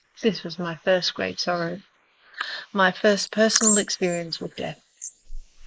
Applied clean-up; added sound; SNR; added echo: neural mask model Resemble Enhance denoiser.